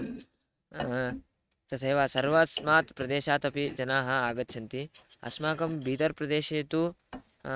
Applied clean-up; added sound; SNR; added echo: neural mask model RNNoise.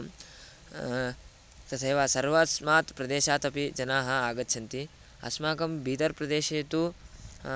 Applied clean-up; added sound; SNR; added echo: none; none; none; none.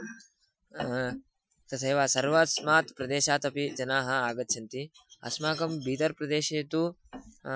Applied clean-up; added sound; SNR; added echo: classical method Wiener filter.